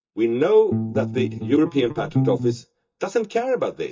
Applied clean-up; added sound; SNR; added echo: neural mask model DeepFilterNet 3.